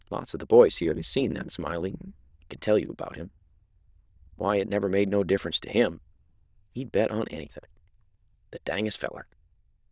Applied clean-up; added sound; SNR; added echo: neural diffusion model UNIVERSE++.